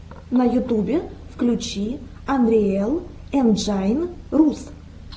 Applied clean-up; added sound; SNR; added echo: none; none; none; none.